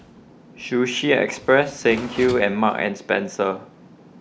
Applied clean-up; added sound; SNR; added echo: none; Door; 19 dB; none.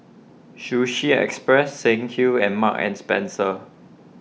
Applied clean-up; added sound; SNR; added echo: none; none; none; none.